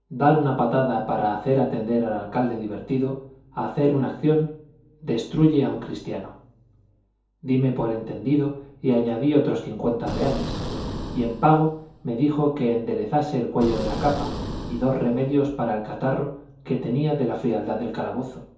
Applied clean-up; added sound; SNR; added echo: none; Boom; 8 dB; reverberation time 0.6 s.